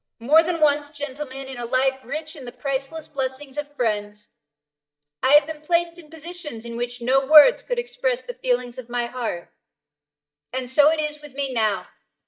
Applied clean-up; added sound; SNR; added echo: neural mask model DeepFilterNet 3.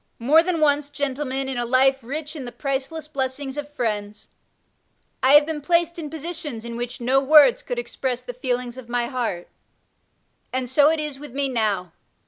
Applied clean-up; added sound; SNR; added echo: none; none; none; none.